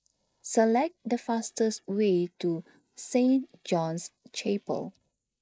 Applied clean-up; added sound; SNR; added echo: neural mask model Resemble Enhance denoiser.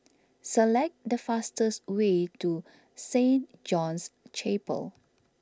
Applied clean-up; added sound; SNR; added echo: none; none; none; none.